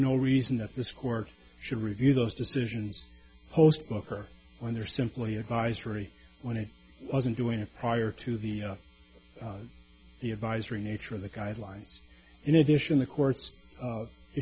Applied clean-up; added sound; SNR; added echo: none; none; none; none.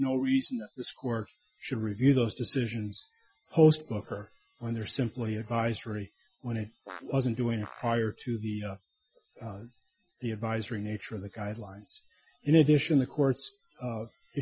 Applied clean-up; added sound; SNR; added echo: classical method Wiener filter.